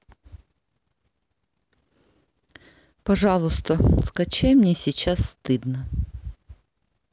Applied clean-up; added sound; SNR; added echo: none; none; none; none.